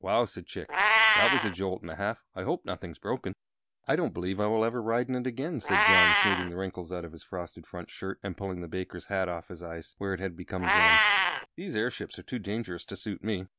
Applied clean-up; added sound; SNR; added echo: none; Meow; -2 dB; none.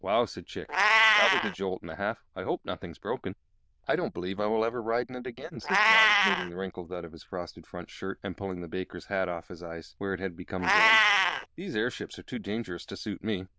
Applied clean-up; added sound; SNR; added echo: neural diffusion model UNIVERSE++.